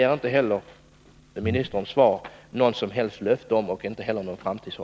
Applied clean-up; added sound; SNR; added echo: none; Breathing; 7 dB; none.